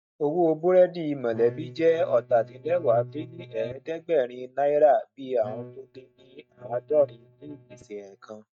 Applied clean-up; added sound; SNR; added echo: neural mask model DeepFilterNet 3.